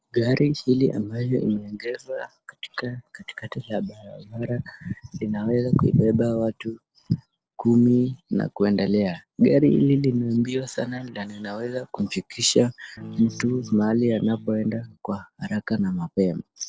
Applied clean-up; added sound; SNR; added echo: neural separator model SepFormer DNS4.